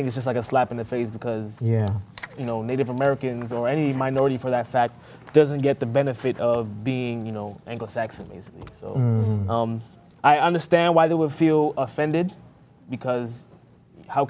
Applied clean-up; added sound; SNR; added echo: none; none; none; none.